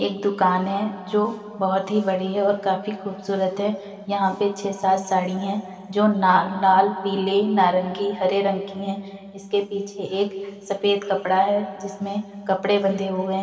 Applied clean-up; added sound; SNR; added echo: none; none; none; reverberation time 2.4 s.